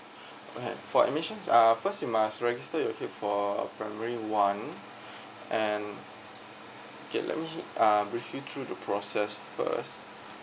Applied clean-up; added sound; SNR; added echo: none; none; none; none.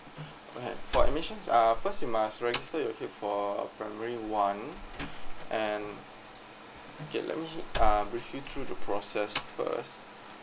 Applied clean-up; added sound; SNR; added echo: none; Slam; 2 dB; none.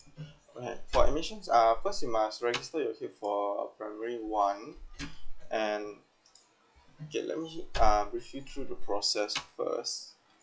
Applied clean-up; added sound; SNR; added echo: classical method log-MMSE.